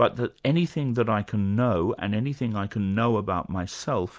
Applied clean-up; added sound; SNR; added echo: none; none; none; none.